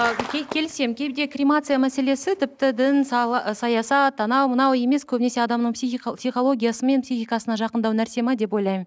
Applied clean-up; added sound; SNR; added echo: none; none; none; none.